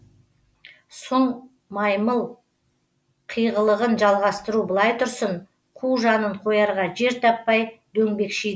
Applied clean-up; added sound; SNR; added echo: none; none; none; none.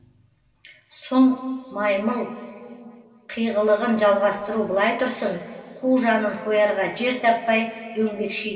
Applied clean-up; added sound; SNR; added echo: none; none; none; reverberation time 2.5 s.